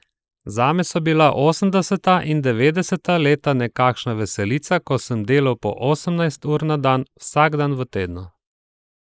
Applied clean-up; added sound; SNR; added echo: neural mask model Resemble Enhance denoiser.